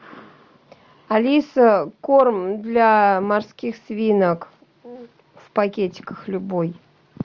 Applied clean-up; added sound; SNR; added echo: none; none; none; none.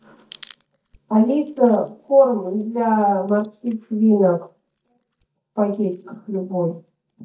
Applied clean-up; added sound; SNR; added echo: neural mask model DeepFilterNet 3.